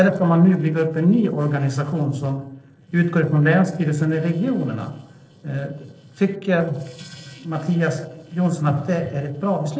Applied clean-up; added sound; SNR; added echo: neural separator model SepFormer DNS4.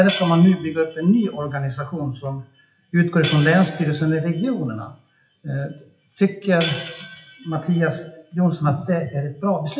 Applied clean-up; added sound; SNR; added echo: classical method WPE with log-MMSE.